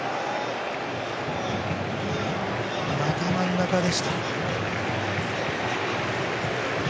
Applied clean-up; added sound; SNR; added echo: none; none; none; none.